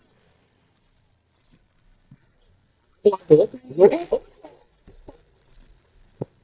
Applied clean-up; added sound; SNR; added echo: neural mask model DeepFilterNet 3.